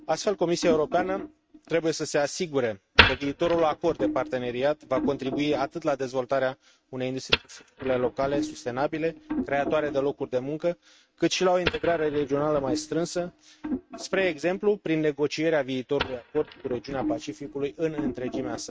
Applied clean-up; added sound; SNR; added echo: neural mask model RNNoise.